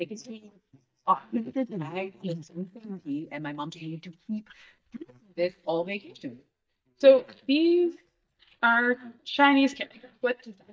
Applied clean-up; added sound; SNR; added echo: neural mask model DeepFilterNet 3.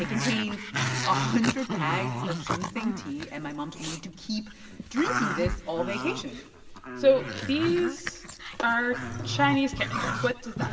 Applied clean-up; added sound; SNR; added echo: none; Growling; 4 dB; reverberation time 1.3 s.